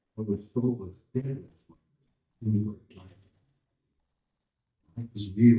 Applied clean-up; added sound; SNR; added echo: neural mask model DeepFilterNet 3.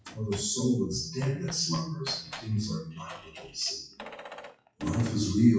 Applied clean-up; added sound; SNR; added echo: classical method WPE with log-MMSE.